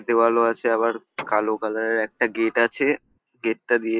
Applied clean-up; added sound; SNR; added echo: neural mask model Resemble Enhance denoiser.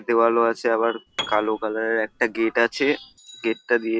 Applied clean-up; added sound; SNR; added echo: none; Piano; 16 dB; none.